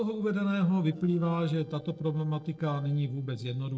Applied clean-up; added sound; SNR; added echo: neural separator model SepFormer DNS4.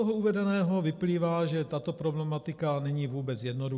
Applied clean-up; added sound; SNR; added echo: none; none; none; none.